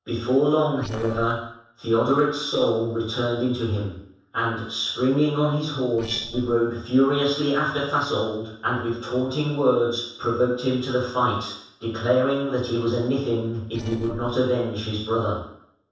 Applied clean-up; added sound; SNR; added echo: neural separator model SepFormer DNS4.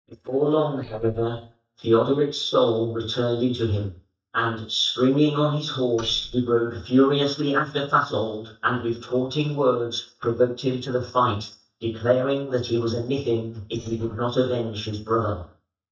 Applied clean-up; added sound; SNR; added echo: neural mask model DeepFilterNet 3.